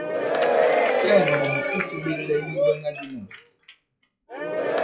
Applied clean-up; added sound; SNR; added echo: classical method WPE with log-MMSE.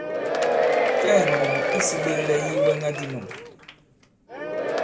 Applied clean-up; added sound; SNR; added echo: none; Applause / Crowd / Cheering; -5 dB; reverberation time 1.5 s.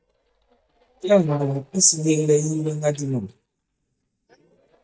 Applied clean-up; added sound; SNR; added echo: neural mask model DeepFilterNet 3.